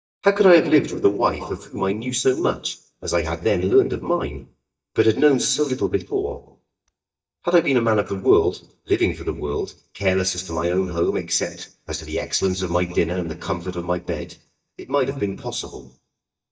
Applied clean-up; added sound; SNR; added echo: neural mask model DeepFilterNet 3.